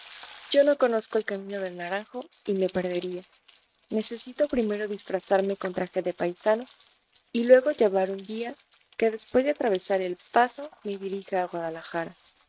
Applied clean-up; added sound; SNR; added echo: neural mask model RNNoise.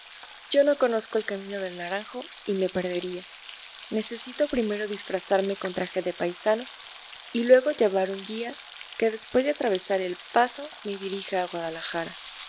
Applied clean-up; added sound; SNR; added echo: none; Frying (food); 12 dB; none.